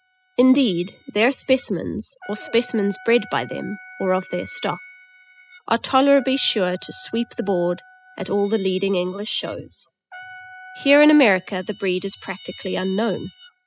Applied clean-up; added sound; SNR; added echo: classical method spectral subtraction.